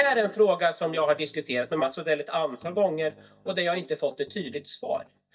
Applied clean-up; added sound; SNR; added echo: neural mask model DeepFilterNet 3.